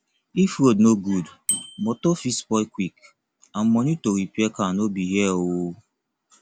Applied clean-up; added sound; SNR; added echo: none; Bicycle bell; 17 dB; none.